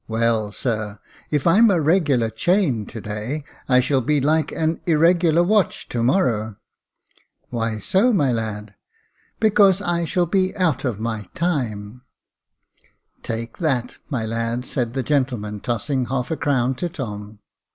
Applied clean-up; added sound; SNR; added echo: none; none; none; none.